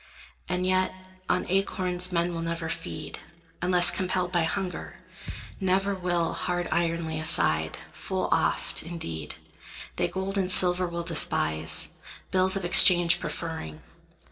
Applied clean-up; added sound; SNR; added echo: neural separator model SepFormer DNS4.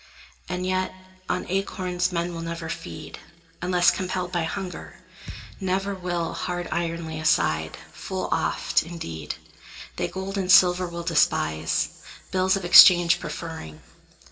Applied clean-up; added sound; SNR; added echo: none; Thump, thud; 15 dB; reverberation time 1.8 s.